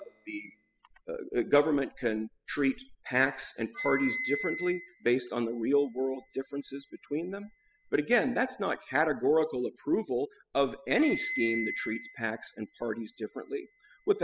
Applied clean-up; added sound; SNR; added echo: classical method spectral subtraction.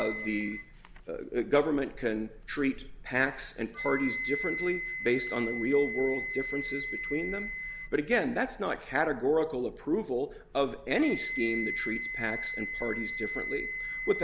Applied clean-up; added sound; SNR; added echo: none; Wind instrument, woodwind instrument; 7 dB; none.